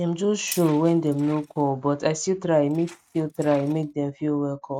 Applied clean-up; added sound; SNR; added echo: neural mask model RNNoise.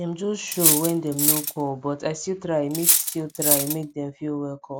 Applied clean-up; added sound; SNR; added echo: none; Cutlery, silverware; -4 dB; none.